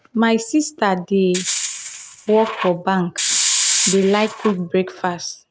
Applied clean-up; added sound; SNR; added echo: neural mask model RNNoise.